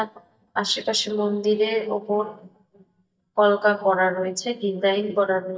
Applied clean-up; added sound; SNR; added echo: neural mask model DeepFilterNet 3.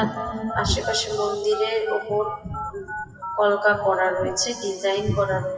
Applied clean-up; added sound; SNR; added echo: classical method WPE with log-MMSE.